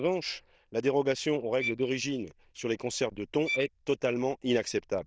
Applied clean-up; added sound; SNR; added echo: neural diffusion model UNIVERSE++.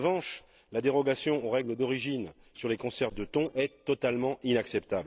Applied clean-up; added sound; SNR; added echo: neural separator model SepFormer DNS4.